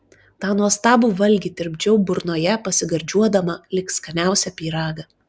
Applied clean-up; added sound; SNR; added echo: none; none; none; none.